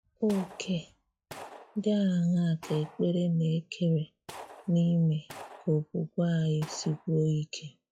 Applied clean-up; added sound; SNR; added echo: classical method log-MMSE.